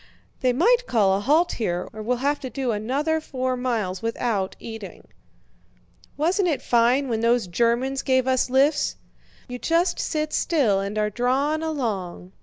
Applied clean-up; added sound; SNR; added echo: none; none; none; none.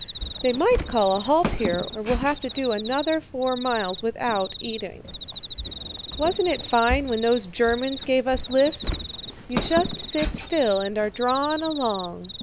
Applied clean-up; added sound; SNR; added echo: none; Walk, footsteps + Cricket; 8 dB; none.